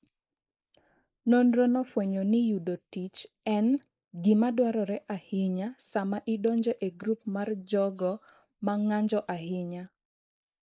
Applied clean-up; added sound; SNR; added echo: neural mask model Resemble Enhance denoiser.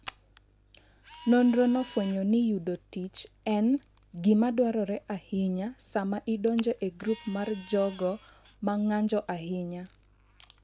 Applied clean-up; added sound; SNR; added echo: none; Camera; 20 dB; none.